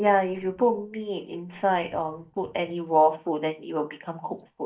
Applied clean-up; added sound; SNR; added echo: neural mask model DeepFilterNet 3.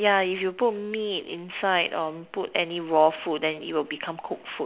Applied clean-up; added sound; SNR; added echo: none; none; none; none.